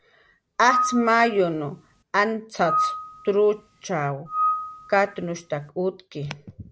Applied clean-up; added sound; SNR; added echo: none; Screech / Glass; 4 dB; none.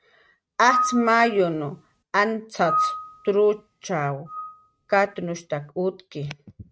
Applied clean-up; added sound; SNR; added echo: neural mask model RNNoise.